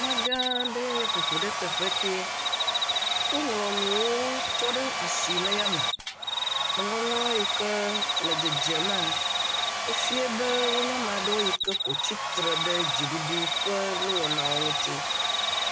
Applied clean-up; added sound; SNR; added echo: none; Cricket + Domestic sounds, home sounds; -4 dB; none.